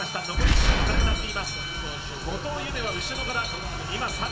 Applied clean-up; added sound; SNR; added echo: none; Boom; -4 dB; reverberation time 1.4 s.